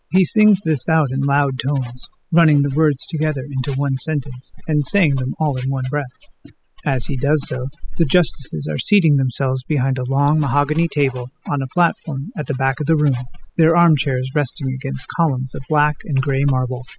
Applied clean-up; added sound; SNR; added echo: classical method spectral subtraction.